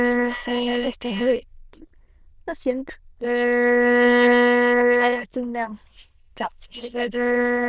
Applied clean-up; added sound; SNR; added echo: neural diffusion model UNIVERSE++.